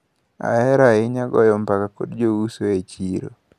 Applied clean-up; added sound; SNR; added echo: none; none; none; none.